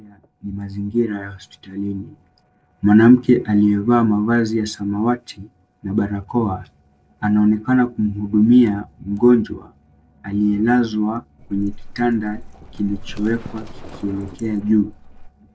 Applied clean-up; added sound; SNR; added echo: neural separator model SepFormer DNS4.